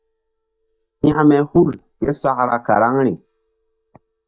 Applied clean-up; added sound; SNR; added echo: neural mask model DeepFilterNet 3.